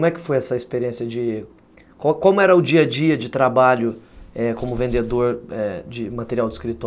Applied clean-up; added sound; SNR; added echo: none; none; none; none.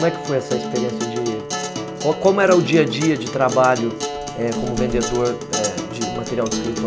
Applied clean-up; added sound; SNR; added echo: none; Acoustic guitar; 6 dB; none.